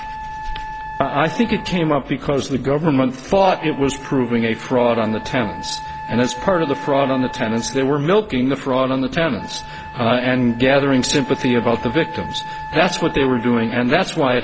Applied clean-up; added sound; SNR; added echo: none; Wind instrument, woodwind instrument; 14 dB; none.